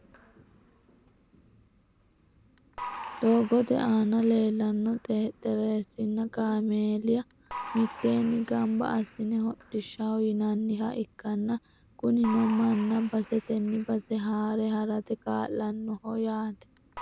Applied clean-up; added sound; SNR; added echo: none; Applause / Crowd; 18 dB; none.